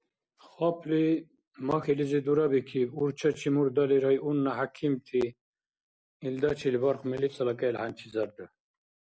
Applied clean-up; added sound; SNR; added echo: none; none; none; none.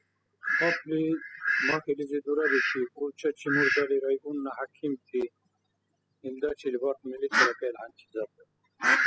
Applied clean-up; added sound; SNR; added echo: classical method spectral subtraction.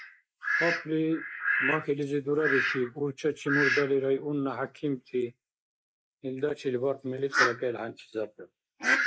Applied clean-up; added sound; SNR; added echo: neural mask model Resemble Enhance denoiser.